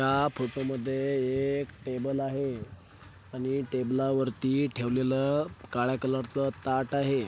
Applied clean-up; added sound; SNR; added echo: none; none; none; none.